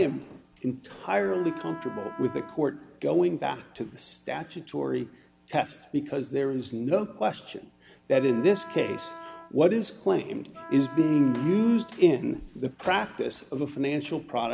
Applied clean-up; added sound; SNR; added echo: none; Wind instrument, woodwind instrument; 16 dB; none.